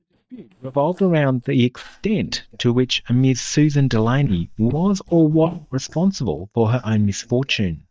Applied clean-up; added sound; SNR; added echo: neural mask model DeepFilterNet 3.